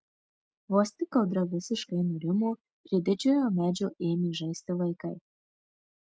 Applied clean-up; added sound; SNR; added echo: none; none; none; none.